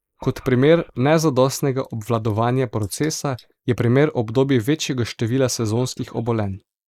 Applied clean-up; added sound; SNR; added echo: neural mask model Resemble Enhance denoiser.